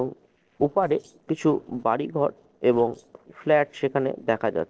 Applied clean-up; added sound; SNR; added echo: neural separator model SepFormer DNS4.